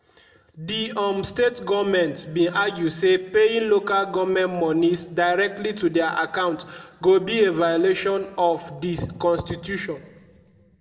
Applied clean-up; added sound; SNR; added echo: none; none; none; reverberation time 1.0 s.